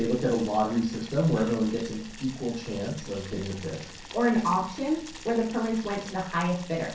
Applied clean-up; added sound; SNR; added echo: none; Boiling; 15 dB; reverberation time 0.6 s.